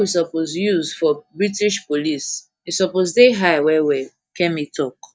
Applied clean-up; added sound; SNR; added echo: neural mask model DeepFilterNet 3.